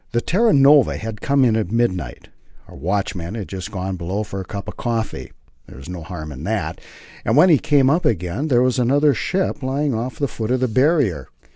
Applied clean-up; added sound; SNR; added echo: none; none; none; none.